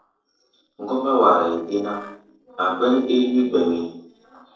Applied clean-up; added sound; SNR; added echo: neural separator model SepFormer DNS4.